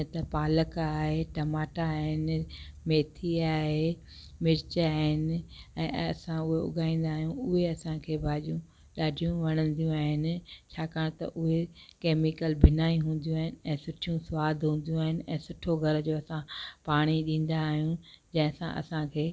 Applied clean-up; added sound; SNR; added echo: none; none; none; none.